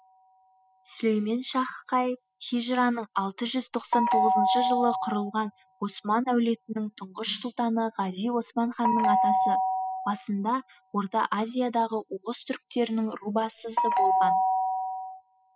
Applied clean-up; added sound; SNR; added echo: classical method spectral subtraction.